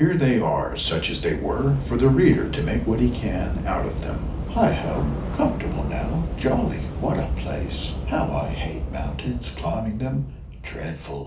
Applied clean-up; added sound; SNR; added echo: none; Subway, metro, underground / Train; 5 dB; reverberation time 0.4 s.